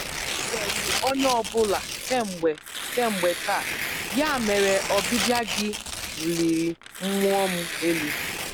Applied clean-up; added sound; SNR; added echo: none; Tearing; 4 dB; none.